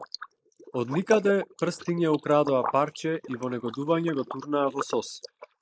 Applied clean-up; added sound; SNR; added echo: neural mask model Resemble Enhance denoiser.